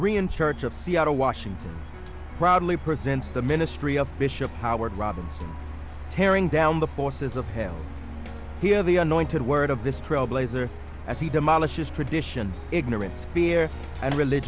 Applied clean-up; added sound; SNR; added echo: none; Mechanical fan; 11 dB; none.